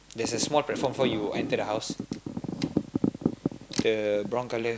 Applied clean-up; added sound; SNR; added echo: none; Camera; 20 dB; none.